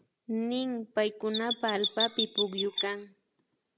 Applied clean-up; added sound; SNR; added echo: none; Chirp, tweet; 0 dB; none.